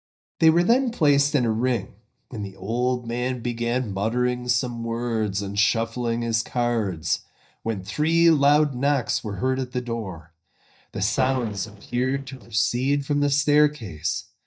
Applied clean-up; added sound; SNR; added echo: neural mask model DeepFilterNet 3.